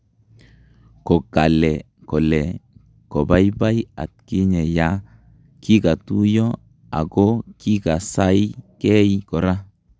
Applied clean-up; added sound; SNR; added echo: none; none; none; none.